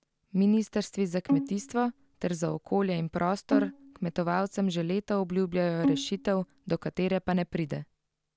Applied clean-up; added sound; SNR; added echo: none; Bowed string instrument; 6 dB; none.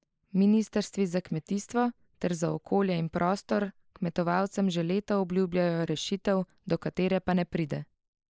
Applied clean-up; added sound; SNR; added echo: neural mask model Resemble Enhance denoiser.